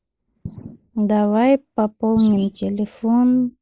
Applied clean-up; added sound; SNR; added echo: neural mask model Resemble Enhance denoiser.